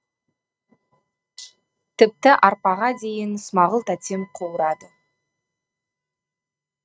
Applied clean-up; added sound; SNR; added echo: neural mask model RNNoise.